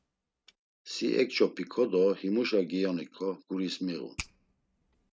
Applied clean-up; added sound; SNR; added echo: neural mask model RNNoise.